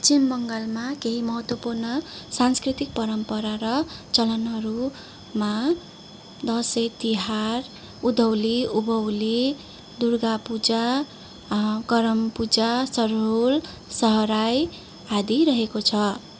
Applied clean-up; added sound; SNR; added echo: none; none; none; none.